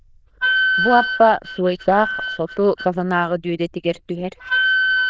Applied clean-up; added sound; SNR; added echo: neural diffusion model UNIVERSE++.